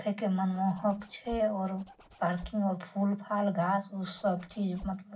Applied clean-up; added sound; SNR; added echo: none; Zipper (clothing); 19 dB; reverberation time 0.4 s.